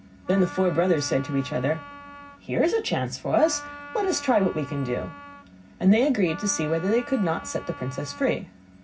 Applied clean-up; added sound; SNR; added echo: none; Wind instrument, woodwind instrument; 16 dB; reverberation time 0.4 s.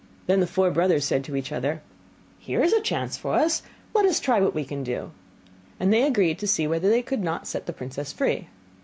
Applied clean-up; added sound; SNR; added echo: none; none; none; none.